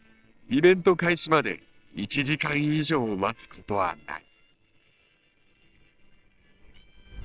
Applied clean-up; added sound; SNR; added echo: neural separator model SepFormer WHAMR!.